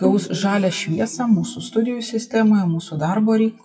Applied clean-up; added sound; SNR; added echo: classical method WPE with log-MMSE.